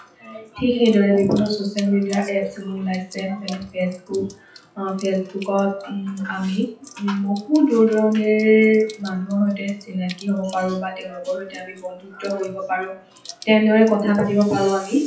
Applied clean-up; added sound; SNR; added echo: classical method WPE with log-MMSE.